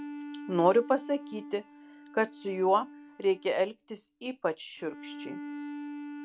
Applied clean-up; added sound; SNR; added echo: none; Bowed string instrument; 13 dB; none.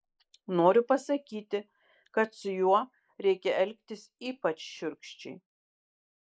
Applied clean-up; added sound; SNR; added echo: neural mask model Resemble Enhance denoiser.